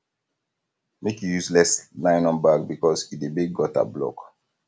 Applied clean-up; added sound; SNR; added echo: none; none; none; none.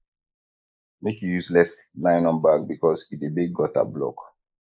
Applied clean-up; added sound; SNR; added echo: neural mask model Resemble Enhance denoiser.